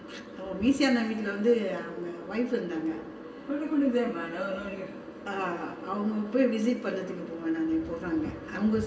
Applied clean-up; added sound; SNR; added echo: none; none; none; reverberation time 1.9 s.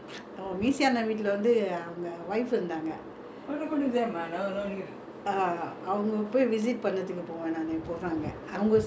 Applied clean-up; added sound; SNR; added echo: none; none; none; none.